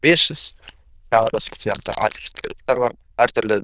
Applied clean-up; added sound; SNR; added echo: neural diffusion model UNIVERSE++.